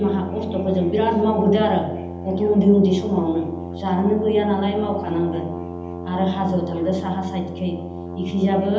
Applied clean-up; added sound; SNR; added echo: none; Brass instrument; 9 dB; reverberation time 0.9 s.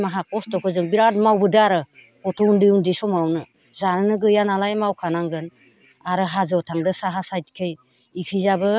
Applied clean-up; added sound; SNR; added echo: none; none; none; none.